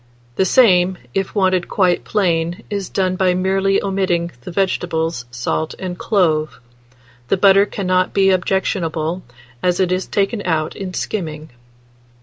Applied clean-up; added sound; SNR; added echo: none; none; none; none.